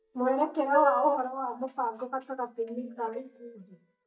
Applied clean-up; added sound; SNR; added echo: neural mask model DeepFilterNet 3.